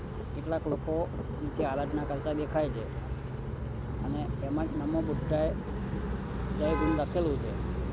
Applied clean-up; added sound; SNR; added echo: none; none; none; none.